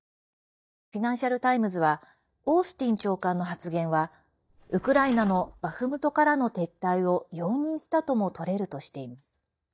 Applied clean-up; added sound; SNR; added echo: neural mask model DeepFilterNet 3.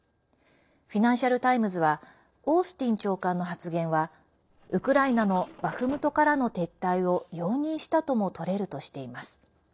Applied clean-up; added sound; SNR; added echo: neural separator model SepFormer DNS4.